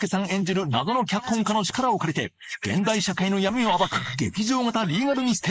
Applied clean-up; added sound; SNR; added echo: neural mask model Resemble Enhance denoiser.